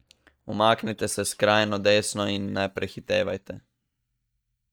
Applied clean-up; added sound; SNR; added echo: neural mask model DeepFilterNet 3.